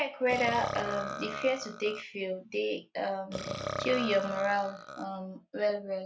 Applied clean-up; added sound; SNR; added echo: none; Burping, eructation; 8 dB; none.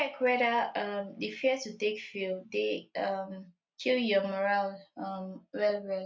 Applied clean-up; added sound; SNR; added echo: none; none; none; none.